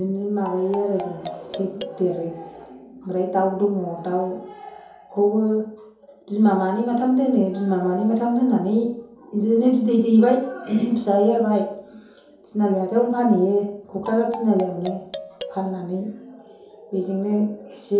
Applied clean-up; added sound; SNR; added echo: none; Marimba, xylophone; 14 dB; reverberation time 2.8 s.